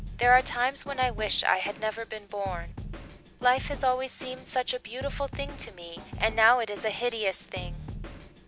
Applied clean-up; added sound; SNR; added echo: none; Drum kit; 11 dB; none.